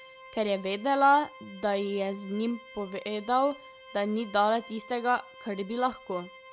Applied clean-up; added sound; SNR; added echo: none; Organ; 20 dB; none.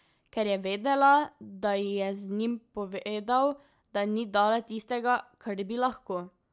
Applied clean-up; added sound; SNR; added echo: none; none; none; none.